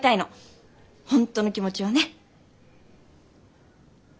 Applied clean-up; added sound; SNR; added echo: none; none; none; none.